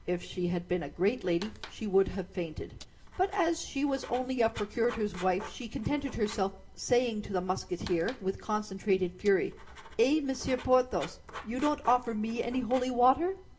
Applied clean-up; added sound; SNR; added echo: none; Writing; 17 dB; reverberation time 0.2 s.